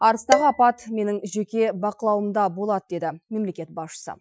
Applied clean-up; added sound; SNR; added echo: classical method Wiener filter.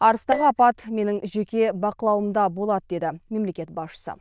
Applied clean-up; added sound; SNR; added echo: neural diffusion model UNIVERSE++.